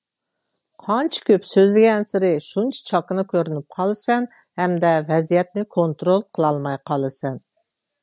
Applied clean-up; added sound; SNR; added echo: none; none; none; none.